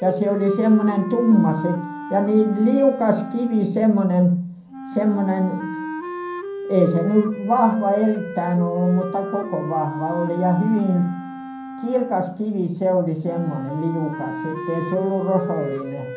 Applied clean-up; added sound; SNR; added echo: none; Wind instrument, woodwind instrument; 11 dB; reverberation time 0.5 s.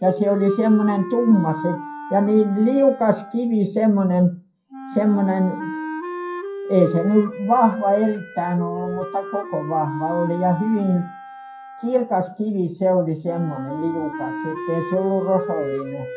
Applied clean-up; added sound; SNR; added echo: classical method WPE with log-MMSE.